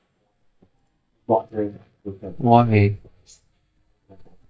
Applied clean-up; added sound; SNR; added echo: neural mask model DeepFilterNet 3.